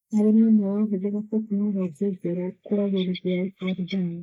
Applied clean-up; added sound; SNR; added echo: neural mask model Resemble Enhance denoiser.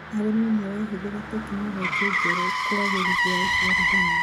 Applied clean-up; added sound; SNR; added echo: none; Motor vehicle (road); -3 dB; none.